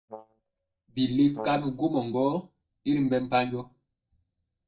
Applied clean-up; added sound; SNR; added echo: neural mask model DeepFilterNet 3.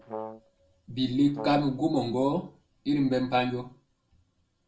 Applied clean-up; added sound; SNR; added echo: none; Brass instrument; 11 dB; reverberation time 0.2 s.